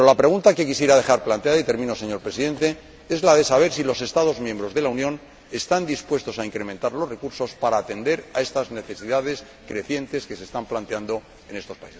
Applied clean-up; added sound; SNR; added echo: none; none; none; none.